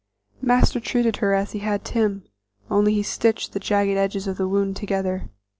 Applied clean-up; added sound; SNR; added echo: none; none; none; none.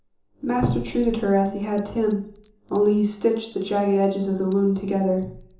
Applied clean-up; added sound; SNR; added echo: none; Bell; 17 dB; reverberation time 0.6 s.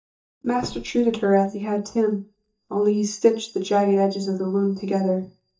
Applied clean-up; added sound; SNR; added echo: neural mask model DeepFilterNet 3.